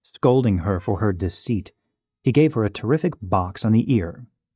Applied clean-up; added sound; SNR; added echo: neural mask model DeepFilterNet 3.